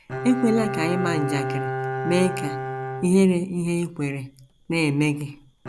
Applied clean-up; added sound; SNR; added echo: none; Bowed string instrument; 7 dB; none.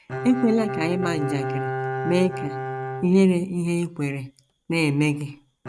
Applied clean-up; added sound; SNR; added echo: neural mask model RNNoise.